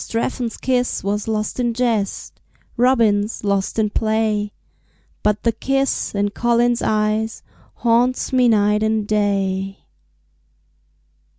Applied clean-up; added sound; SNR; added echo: none; none; none; none.